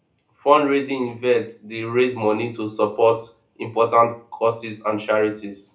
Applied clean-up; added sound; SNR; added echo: none; none; none; reverberation time 0.3 s.